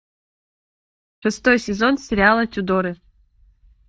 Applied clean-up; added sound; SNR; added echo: neural mask model DeepFilterNet 3.